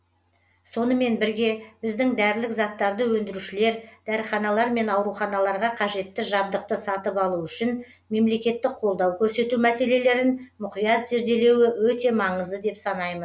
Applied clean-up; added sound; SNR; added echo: none; none; none; none.